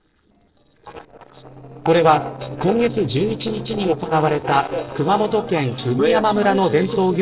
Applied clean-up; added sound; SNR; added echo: neural separator model SepFormer DNS4.